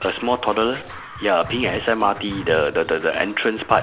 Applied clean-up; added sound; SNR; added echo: none; Scratching (performance technique); 15 dB; none.